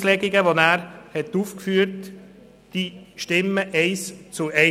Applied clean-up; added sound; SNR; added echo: none; none; none; none.